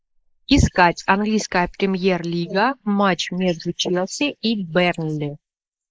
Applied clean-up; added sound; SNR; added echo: neural mask model Resemble Enhance denoiser.